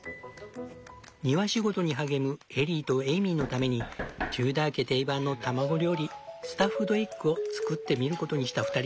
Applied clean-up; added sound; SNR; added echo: none; Knock; 9 dB; none.